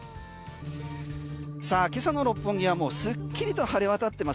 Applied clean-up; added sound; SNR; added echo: none; Organ; 8 dB; none.